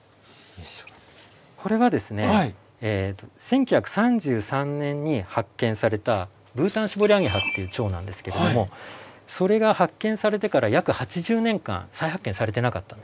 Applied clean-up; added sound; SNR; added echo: none; none; none; none.